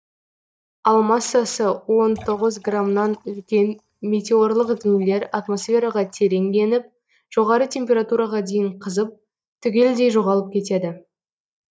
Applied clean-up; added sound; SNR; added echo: neural mask model DeepFilterNet 3.